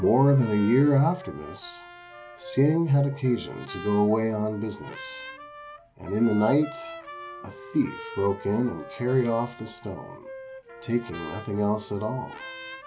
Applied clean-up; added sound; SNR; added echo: none; Trumpet + Wind instrument, woodwind instrument; 16 dB; none.